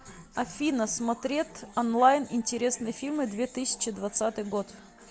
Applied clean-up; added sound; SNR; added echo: none; none; none; none.